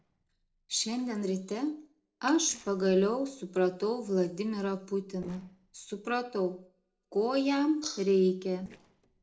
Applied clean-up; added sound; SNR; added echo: neural separator model SepFormer DNS4.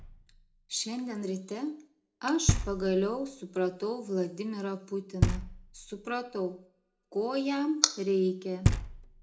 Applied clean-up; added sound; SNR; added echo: none; Knock; 3 dB; reverberation time 0.3 s.